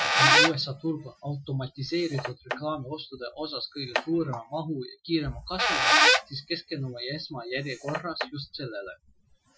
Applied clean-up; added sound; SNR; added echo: classical method Wiener filter.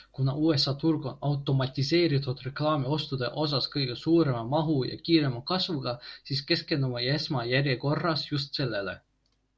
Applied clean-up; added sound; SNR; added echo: none; none; none; none.